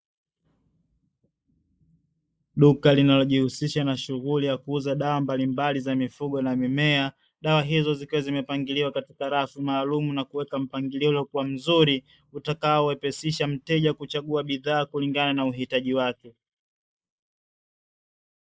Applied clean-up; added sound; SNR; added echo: neural mask model Resemble Enhance denoiser.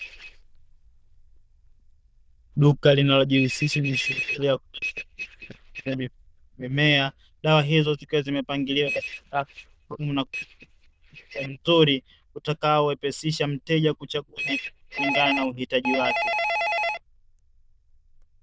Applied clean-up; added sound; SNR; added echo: neural diffusion model UNIVERSE++.